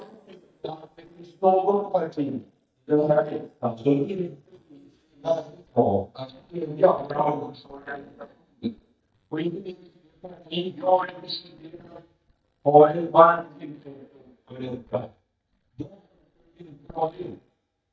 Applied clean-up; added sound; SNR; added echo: neural mask model DeepFilterNet 3.